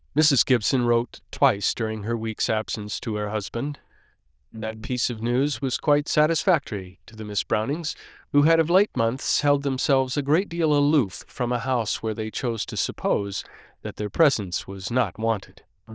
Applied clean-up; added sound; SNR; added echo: neural diffusion model UNIVERSE++.